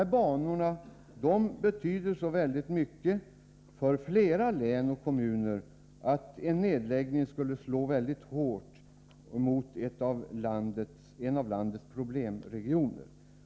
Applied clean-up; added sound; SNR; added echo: none; none; none; none.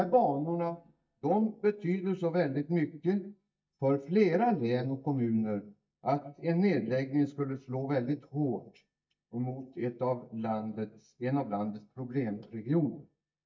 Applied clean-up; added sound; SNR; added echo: neural mask model DeepFilterNet 3.